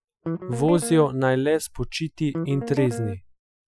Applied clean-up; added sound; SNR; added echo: classical method Wiener filter.